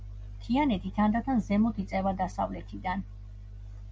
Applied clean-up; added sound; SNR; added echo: none; none; none; none.